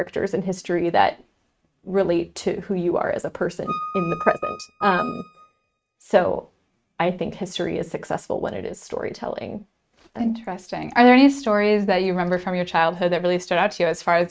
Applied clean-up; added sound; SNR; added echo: neural mask model RNNoise.